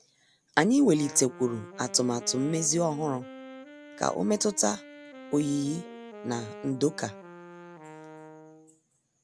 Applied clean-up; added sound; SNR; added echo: none; Wind instrument, woodwind instrument; 16 dB; none.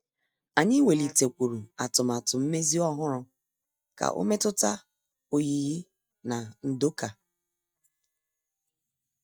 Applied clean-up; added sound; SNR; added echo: neural mask model DeepFilterNet 3.